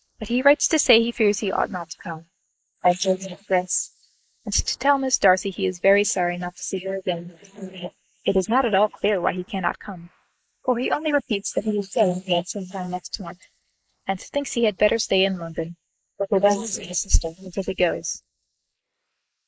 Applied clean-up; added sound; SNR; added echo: neural mask model Resemble Enhance denoiser.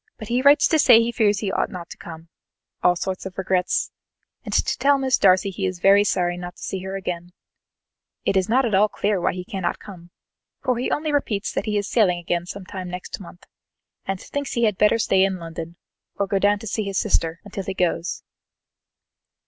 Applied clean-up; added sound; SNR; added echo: none; none; none; none.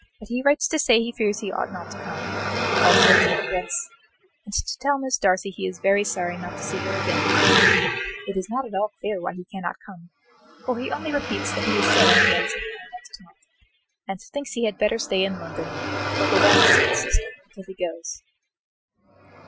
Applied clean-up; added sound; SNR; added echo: classical method Wiener filter.